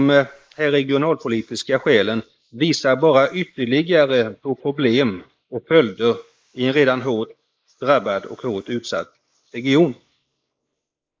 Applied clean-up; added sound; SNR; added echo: neural mask model Resemble Enhance denoiser.